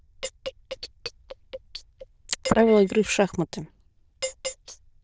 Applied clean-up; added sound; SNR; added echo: neural diffusion model UNIVERSE++.